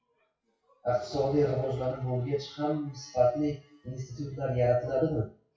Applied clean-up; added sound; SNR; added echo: classical method WPE with log-MMSE.